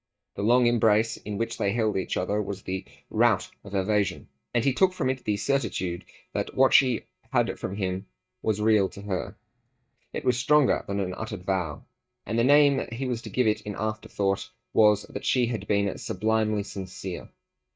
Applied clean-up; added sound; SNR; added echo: neural mask model DeepFilterNet 3.